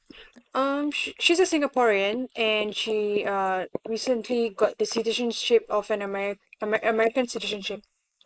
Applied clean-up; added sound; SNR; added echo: neural mask model Resemble Enhance denoiser.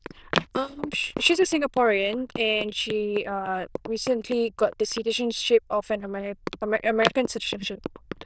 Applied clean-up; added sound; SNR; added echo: neural diffusion model UNIVERSE++.